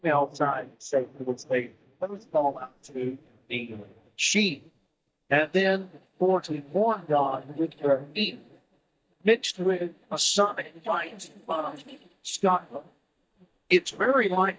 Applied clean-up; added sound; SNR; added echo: neural mask model DeepFilterNet 3.